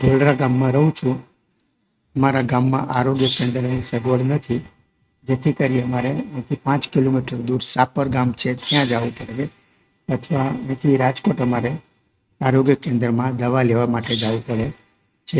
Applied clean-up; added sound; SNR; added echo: neural mask model RNNoise.